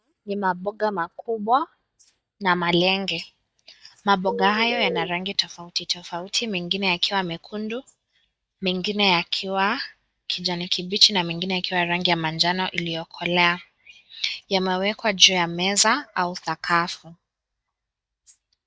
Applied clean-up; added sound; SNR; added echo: neural mask model DeepFilterNet 3.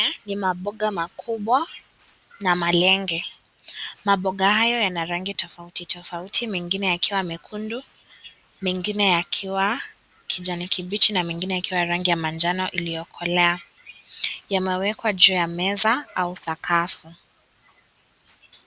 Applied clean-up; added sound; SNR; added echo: none; none; none; none.